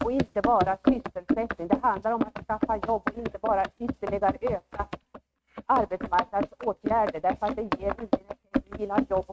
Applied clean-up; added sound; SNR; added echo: neural mask model RNNoise.